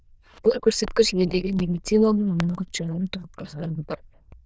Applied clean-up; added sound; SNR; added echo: neural diffusion model UNIVERSE++.